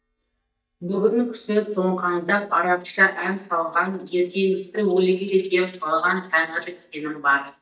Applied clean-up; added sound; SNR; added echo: neural mask model DeepFilterNet 3.